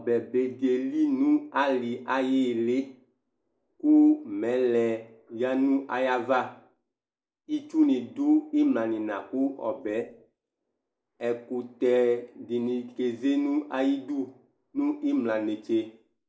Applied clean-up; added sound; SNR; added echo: neural mask model Resemble Enhance denoiser.